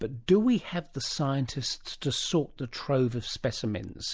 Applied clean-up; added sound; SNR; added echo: none; none; none; none.